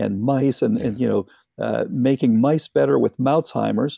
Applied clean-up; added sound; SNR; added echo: none; none; none; none.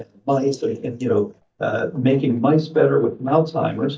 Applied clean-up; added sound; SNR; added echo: neural mask model DeepFilterNet 3.